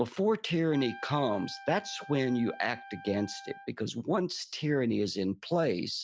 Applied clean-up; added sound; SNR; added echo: none; Trumpet; 17 dB; none.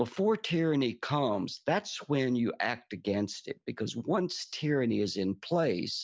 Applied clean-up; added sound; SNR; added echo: none; none; none; none.